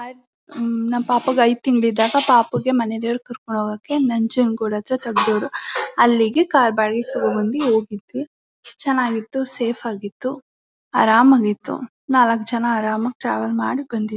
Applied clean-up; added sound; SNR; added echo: none; none; none; none.